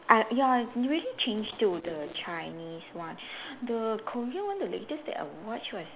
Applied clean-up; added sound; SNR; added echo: none; none; none; none.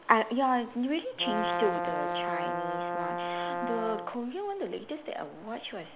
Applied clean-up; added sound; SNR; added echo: none; Brass instrument; 1 dB; none.